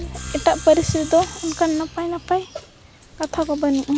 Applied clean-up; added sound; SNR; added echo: none; Bird vocalization, bird call, bird song + Sawing; 15 dB; none.